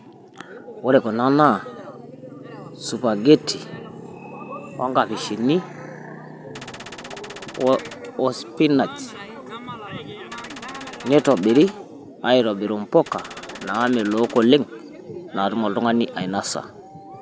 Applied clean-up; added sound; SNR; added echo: none; Gunshot, gunfire; 16 dB; none.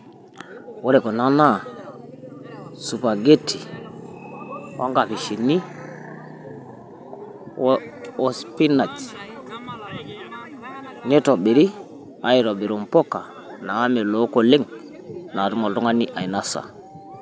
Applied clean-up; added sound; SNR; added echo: none; none; none; none.